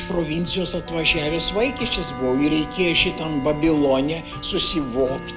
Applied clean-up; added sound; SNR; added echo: none; Wind instrument, woodwind instrument + Tick-tock / Bell; 12 dB; none.